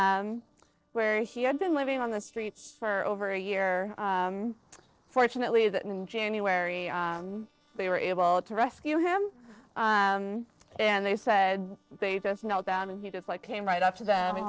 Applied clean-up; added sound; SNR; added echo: neural separator model SepFormer DNS4.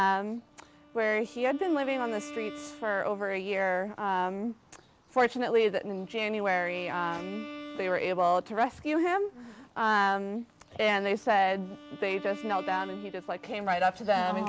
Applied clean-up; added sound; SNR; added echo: none; Bowed string instrument; 18 dB; none.